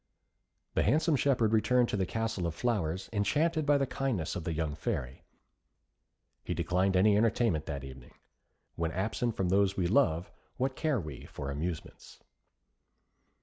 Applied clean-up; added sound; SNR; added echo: none; none; none; none.